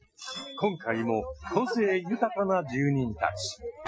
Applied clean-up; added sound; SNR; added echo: classical method Wiener filter.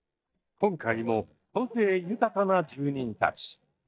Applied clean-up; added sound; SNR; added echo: neural mask model DeepFilterNet 3.